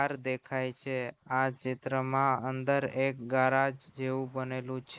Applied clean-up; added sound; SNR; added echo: neural mask model Resemble Enhance denoiser.